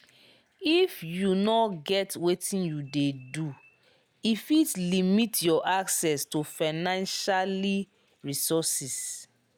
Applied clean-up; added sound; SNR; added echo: none; none; none; none.